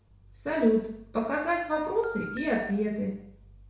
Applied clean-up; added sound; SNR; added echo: none; Telephone; 11 dB; reverberation time 0.6 s.